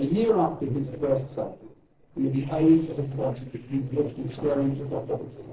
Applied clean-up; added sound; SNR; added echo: neural separator model SepFormer DNS4.